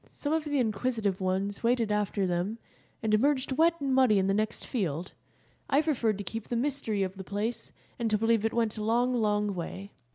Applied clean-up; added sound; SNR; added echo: none; none; none; none.